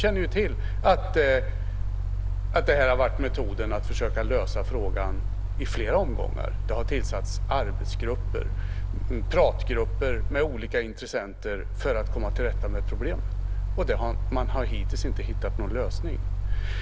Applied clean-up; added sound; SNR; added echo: none; Mechanical fan; -2 dB; none.